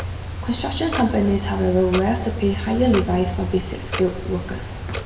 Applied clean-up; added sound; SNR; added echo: none; Clock; 6 dB; reverberation time 1.3 s.